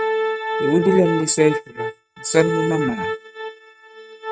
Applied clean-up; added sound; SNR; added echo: neural mask model RNNoise.